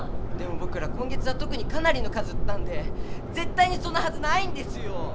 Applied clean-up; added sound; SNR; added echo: none; Subway, metro, underground; -4 dB; none.